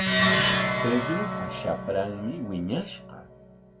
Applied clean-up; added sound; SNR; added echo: none; Plucked string instrument; -3 dB; reverberation time 0.2 s.